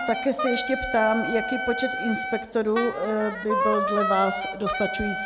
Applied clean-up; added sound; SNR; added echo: none; Wind instrument, woodwind instrument; 3 dB; none.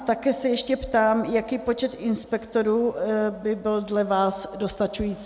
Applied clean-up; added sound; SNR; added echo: none; none; none; none.